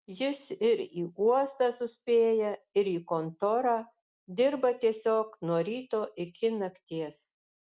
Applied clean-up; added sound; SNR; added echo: none; none; none; none.